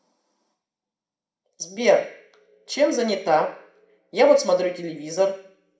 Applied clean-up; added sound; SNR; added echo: none; none; none; reverberation time 0.5 s.